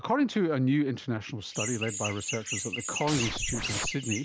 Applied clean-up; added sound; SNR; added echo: none; Chirp, tweet + Scratching (performance technique); 4 dB; none.